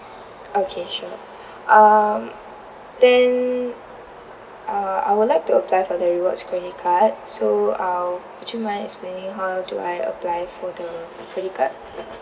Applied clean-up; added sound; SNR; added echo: none; none; none; none.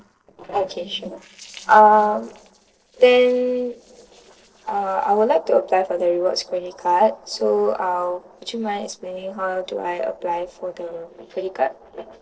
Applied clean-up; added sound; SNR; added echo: neural separator model SepFormer DNS4.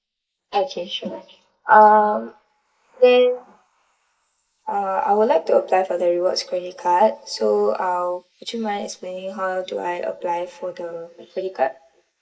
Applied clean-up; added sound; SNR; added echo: neural mask model Resemble Enhance denoiser.